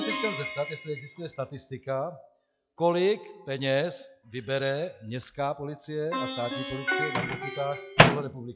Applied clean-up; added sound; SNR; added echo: classical method log-MMSE.